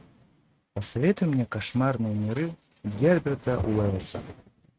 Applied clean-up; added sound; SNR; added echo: neural mask model RNNoise.